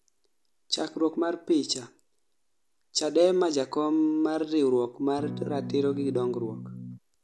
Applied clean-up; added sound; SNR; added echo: none; Electric guitar / Strum; 9 dB; none.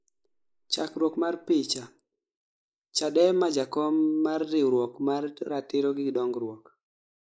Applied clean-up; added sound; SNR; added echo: neural mask model Resemble Enhance denoiser.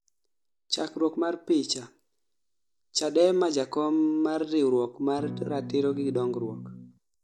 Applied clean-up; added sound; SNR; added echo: neural mask model DeepFilterNet 3.